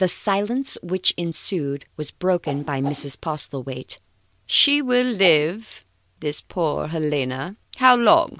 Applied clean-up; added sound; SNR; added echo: none; Whoosh, swoosh, swish; 13 dB; none.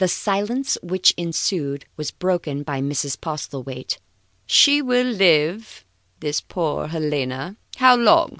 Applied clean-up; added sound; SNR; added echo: none; none; none; none.